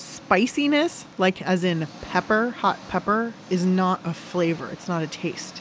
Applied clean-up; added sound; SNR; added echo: none; Engine; 19 dB; none.